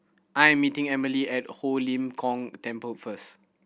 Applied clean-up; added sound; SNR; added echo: none; none; none; none.